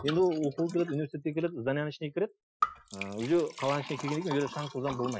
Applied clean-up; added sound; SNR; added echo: classical method Wiener filter.